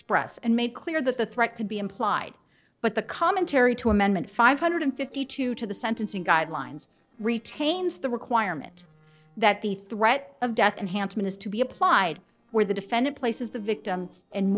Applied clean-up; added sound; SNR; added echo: neural separator model SepFormer DNS4.